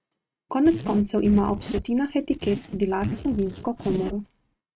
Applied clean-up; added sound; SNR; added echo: neural mask model RNNoise.